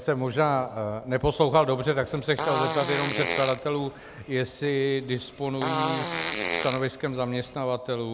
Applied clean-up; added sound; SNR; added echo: none; Fart; 5 dB; none.